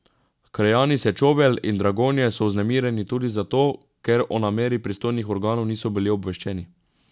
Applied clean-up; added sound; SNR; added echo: none; none; none; none.